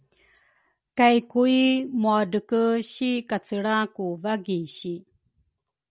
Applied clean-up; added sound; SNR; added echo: none; none; none; none.